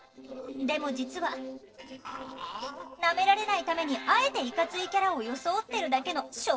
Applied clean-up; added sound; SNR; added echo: neural separator model SepFormer DNS4.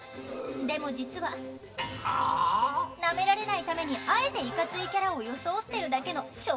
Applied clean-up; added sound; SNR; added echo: none; Keyboard (musical); 15 dB; reverberation time 0.6 s.